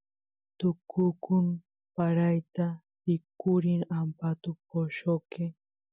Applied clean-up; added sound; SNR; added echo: none; none; none; none.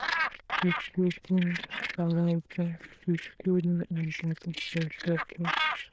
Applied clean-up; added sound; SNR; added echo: neural diffusion model UNIVERSE++.